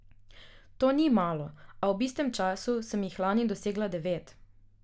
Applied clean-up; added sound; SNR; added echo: none; none; none; none.